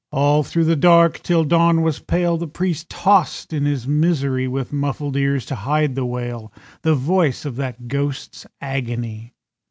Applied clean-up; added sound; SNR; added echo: none; none; none; none.